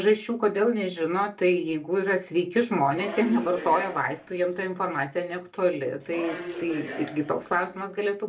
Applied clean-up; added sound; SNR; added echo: none; Subway, metro, underground; 12 dB; reverberation time 0.2 s.